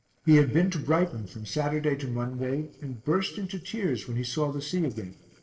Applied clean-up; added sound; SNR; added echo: neural separator model SepFormer DNS4.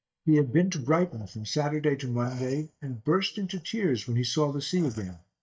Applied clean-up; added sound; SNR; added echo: neural mask model DeepFilterNet 3.